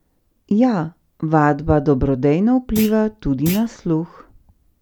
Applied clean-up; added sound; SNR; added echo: none; Thump, thud; 13 dB; none.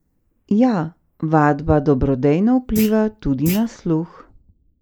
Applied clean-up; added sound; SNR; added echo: neural mask model Resemble Enhance denoiser.